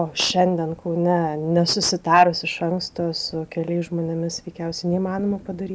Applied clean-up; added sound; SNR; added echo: none; none; none; none.